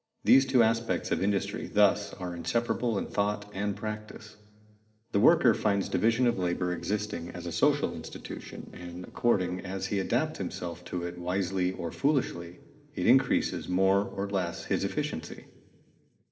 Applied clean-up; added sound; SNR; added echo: neural separator model SepFormer DNS4.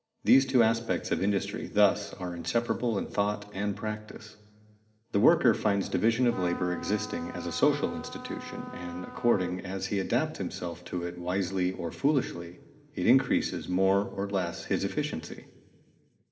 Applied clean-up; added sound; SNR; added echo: none; Trumpet; 14 dB; reverberation time 2.6 s.